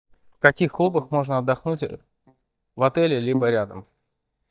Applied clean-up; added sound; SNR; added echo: neural mask model DeepFilterNet 3.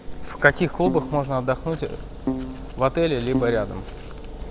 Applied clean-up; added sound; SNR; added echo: none; Keyboard (musical); 5 dB; none.